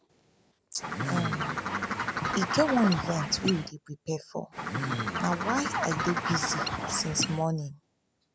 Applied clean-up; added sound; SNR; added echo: none; Bird; 0 dB; none.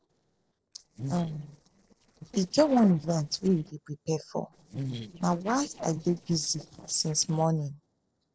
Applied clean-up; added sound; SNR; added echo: neural separator model SepFormer DNS4.